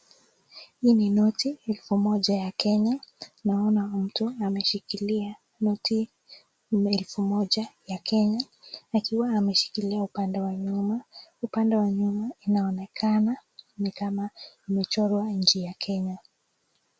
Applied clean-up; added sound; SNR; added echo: none; none; none; none.